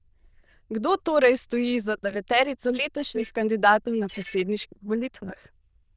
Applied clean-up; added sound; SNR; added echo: neural diffusion model UNIVERSE++.